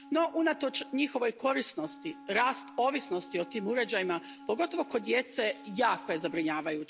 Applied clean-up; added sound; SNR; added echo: none; Wind instrument, woodwind instrument; 18 dB; none.